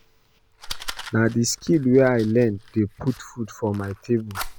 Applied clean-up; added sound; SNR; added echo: none; Fire; 15 dB; none.